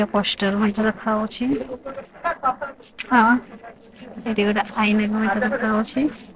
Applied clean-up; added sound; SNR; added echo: neural separator model SepFormer DNS4.